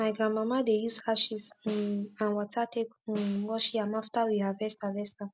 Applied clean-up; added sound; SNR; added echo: none; Snare drum; 20 dB; none.